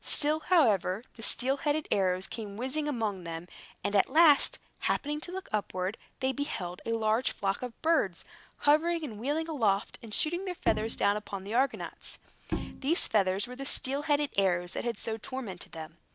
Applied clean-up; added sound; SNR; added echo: none; Bowed string instrument; 8 dB; none.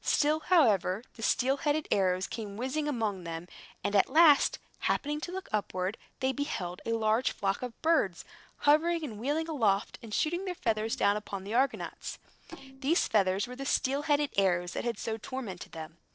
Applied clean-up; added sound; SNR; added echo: neural separator model SepFormer DNS4.